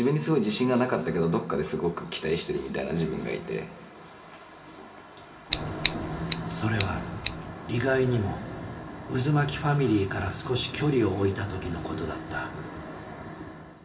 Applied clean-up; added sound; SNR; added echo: none; Scissors; 8 dB; reverberation time 2.1 s.